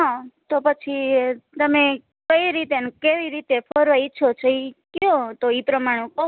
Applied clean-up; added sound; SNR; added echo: none; none; none; none.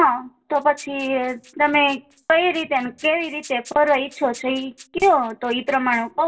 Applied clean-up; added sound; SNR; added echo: neural separator model SepFormer DNS4.